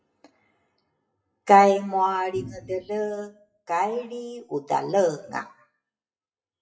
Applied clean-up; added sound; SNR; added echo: classical method WPE with log-MMSE.